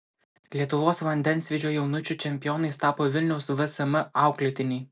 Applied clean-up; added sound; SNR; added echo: none; none; none; none.